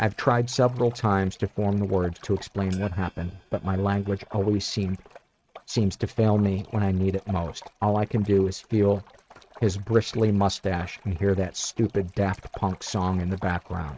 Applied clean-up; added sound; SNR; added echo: neural mask model RNNoise.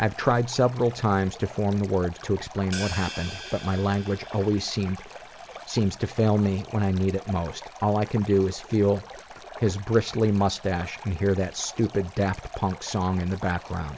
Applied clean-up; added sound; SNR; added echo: none; Stream + Hi-hat; 16 dB; none.